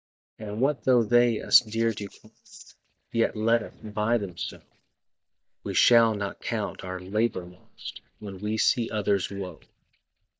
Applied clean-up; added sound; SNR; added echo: neural mask model DeepFilterNet 3.